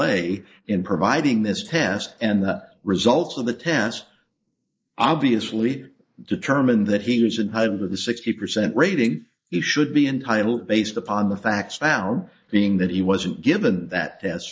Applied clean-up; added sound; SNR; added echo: neural mask model Resemble Enhance denoiser.